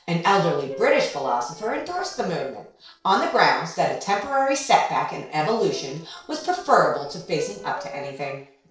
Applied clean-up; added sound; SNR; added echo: neural separator model SepFormer DNS4.